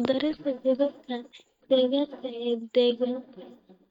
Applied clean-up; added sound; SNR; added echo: neural mask model DeepFilterNet 3.